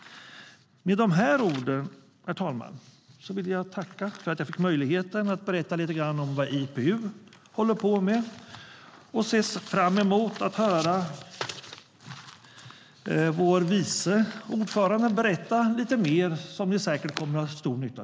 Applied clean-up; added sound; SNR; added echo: none; none; none; none.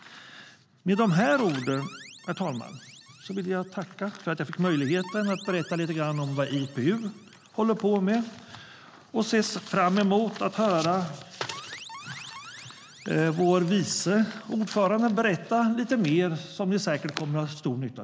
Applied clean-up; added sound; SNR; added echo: none; Alarm; 18 dB; none.